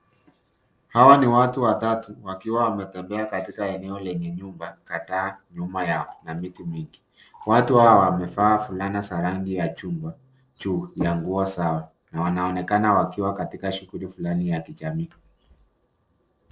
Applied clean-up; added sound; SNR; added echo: neural separator model SepFormer DNS4.